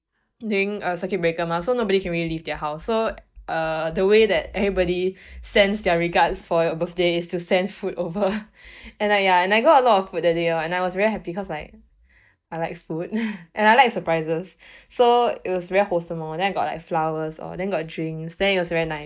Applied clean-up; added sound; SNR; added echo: neural mask model DeepFilterNet 3.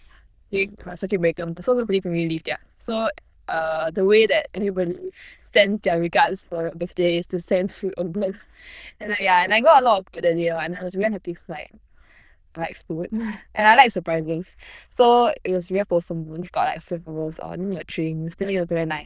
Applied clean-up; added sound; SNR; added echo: neural diffusion model UNIVERSE++.